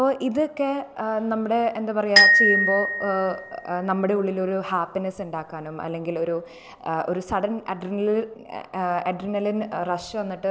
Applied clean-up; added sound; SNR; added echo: none; Glockenspiel; -3 dB; none.